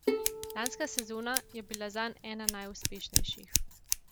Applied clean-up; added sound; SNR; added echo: none; Bowed string instrument + Scissors; -5 dB; none.